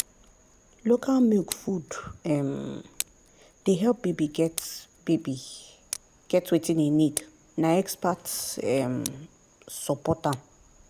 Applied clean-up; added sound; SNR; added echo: none; Tick; 16 dB; none.